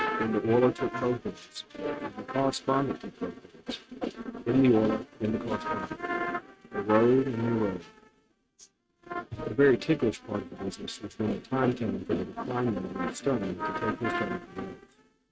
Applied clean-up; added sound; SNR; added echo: neural mask model RNNoise.